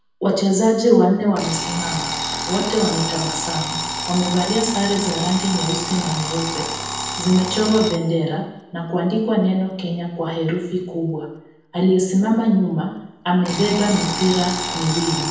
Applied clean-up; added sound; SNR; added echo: none; Alarm; 8 dB; reverberation time 0.9 s.